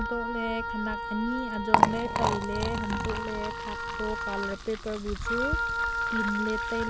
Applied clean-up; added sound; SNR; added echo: none; Wind instrument, woodwind instrument + Liquid; -3 dB; none.